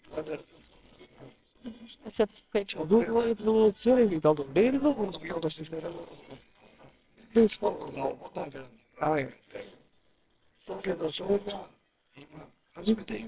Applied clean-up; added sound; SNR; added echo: neural separator model SepFormer WHAMR!.